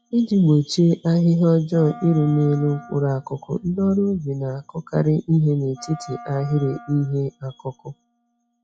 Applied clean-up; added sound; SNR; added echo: classical method log-MMSE.